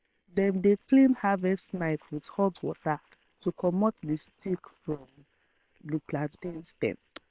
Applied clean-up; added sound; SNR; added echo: neural separator model SepFormer WHAM!.